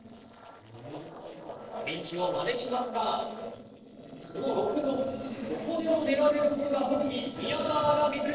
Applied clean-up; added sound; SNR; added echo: neural separator model SepFormer DNS4.